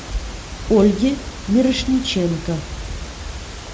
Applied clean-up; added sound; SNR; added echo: none; none; none; none.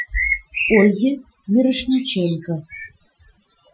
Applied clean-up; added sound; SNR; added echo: classical method Wiener filter.